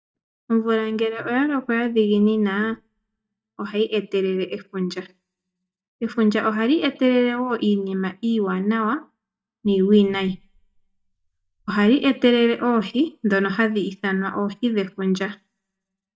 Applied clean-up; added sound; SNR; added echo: neural mask model DeepFilterNet 3.